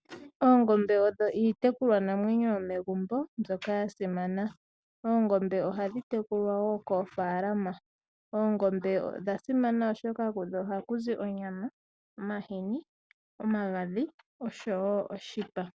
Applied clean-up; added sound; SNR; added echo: none; none; none; none.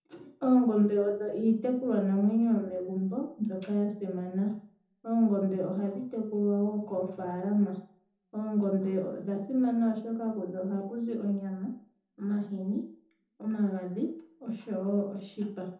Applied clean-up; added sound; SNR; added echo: none; none; none; reverberation time 0.5 s.